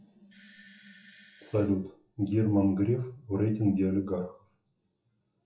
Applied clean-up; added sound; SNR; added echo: classical method WPE with log-MMSE.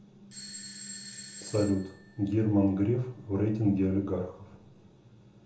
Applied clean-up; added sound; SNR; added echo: none; Bell / Doorbell; 16 dB; reverberation time 1.0 s.